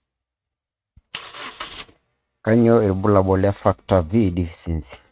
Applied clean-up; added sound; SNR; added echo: neural mask model RNNoise.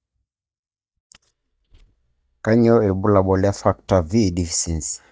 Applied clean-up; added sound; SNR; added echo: neural mask model DeepFilterNet 3.